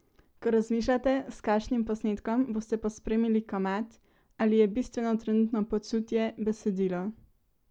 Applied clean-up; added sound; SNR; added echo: none; none; none; none.